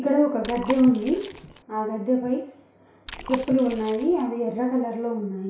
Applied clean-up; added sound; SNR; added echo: none; Chewing, mastication; 13 dB; reverberation time 0.6 s.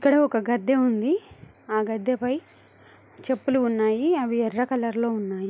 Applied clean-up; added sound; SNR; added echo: none; none; none; none.